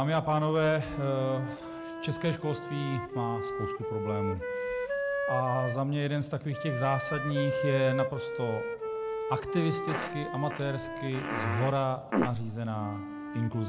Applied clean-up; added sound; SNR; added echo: none; Fart + Wind instrument, woodwind instrument; 4 dB; none.